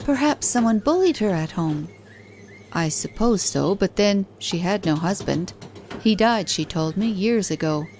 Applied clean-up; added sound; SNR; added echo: none; Squeak; 19 dB; none.